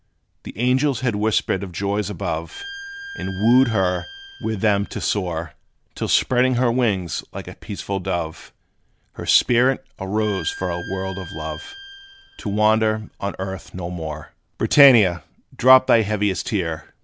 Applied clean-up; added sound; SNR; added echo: none; Bowed string instrument; 16 dB; none.